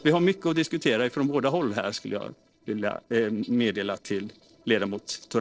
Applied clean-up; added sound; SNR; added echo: neural separator model SepFormer DNS4.